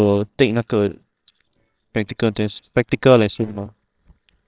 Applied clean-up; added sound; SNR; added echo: neural separator model SepFormer WHAMR!.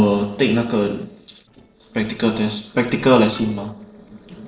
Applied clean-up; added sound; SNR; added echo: neural separator model SepFormer DNS4.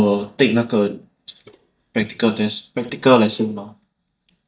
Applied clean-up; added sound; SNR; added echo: neural mask model DeepFilterNet 3.